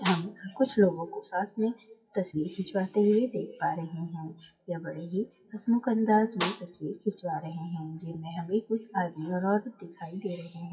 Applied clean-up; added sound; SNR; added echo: classical method WPE with log-MMSE.